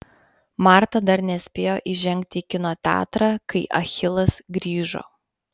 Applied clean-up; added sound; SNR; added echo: none; none; none; none.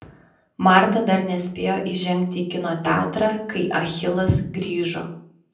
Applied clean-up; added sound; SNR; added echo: none; none; none; reverberation time 0.6 s.